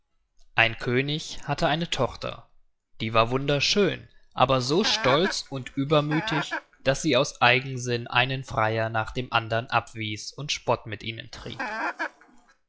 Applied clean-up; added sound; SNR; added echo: classical method log-MMSE.